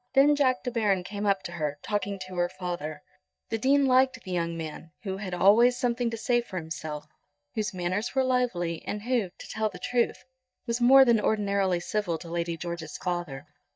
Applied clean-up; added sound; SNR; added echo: neural mask model DeepFilterNet 3.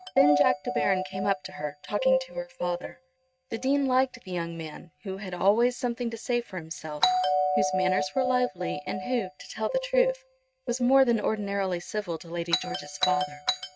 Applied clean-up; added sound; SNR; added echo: neural mask model RNNoise.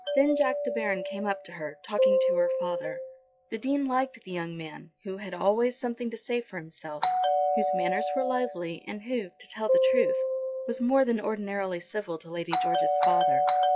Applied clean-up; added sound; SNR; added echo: classical method log-MMSE.